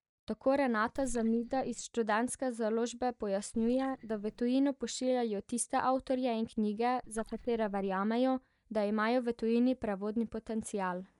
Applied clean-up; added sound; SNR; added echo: neural mask model DeepFilterNet 3.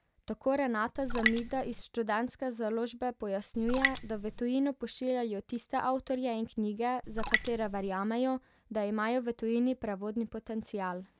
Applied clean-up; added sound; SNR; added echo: none; Raindrop; 1 dB; none.